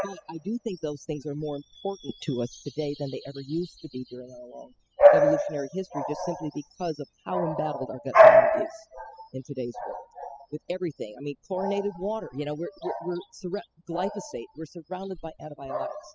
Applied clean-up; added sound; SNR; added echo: classical method spectral subtraction.